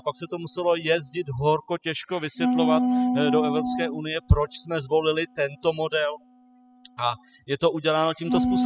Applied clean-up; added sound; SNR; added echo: classical method spectral subtraction.